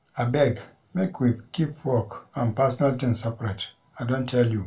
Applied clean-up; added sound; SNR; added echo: none; none; none; reverberation time 0.2 s.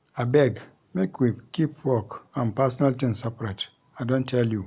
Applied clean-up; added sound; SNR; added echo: none; none; none; none.